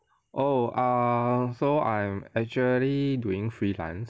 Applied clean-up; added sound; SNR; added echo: none; none; none; none.